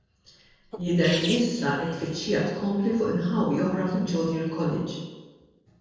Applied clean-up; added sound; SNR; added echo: neural separator model SepFormer DNS4.